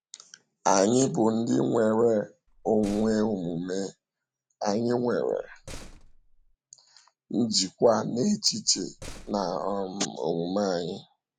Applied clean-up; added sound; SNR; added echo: none; Slam; 18 dB; none.